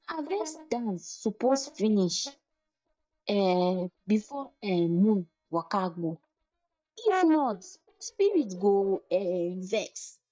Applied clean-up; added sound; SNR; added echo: neural mask model DeepFilterNet 3.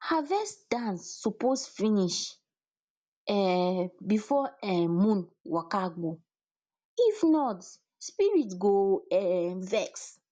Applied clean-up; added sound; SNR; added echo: none; none; none; none.